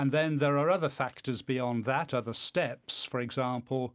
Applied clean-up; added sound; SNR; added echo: none; none; none; none.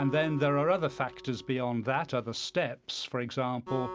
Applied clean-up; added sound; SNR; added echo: none; Acoustic guitar; 15 dB; none.